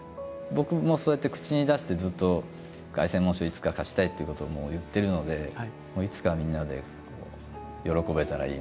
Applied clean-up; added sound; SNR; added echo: none; none; none; none.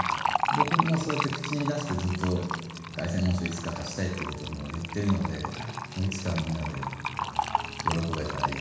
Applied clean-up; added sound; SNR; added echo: none; Fill (with liquid); 2 dB; reverberation time 1.1 s.